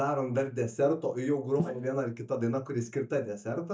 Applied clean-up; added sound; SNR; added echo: neural mask model DeepFilterNet 3.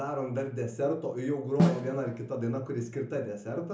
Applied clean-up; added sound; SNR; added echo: none; Snare drum; -3 dB; reverberation time 0.6 s.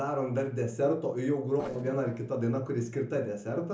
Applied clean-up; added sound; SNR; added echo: neural separator model SepFormer DNS4.